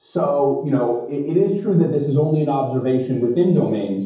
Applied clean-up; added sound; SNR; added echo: none; none; none; reverberation time 0.7 s.